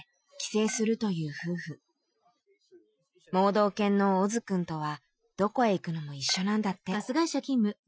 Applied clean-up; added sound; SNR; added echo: classical method Wiener filter.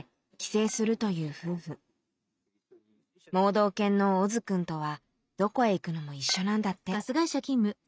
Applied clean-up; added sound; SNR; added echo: neural mask model RNNoise.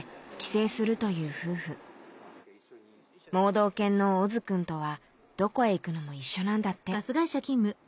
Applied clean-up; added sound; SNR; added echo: none; none; none; none.